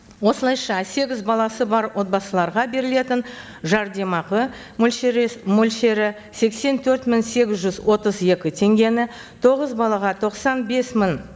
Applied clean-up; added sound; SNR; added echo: none; none; none; none.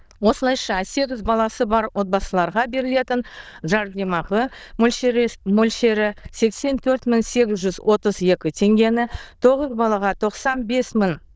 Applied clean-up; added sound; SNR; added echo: neural diffusion model UNIVERSE++.